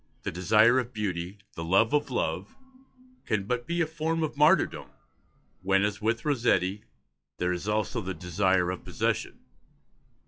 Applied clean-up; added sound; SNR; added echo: classical method log-MMSE.